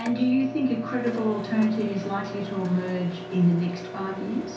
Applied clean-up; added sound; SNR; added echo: none; Microwave oven; 11 dB; reverberation time 0.6 s.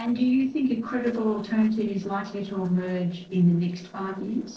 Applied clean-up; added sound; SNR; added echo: neural separator model SepFormer DNS4.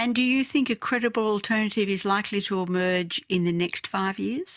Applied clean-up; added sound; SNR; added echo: none; none; none; none.